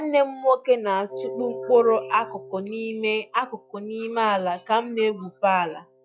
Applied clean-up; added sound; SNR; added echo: classical method log-MMSE.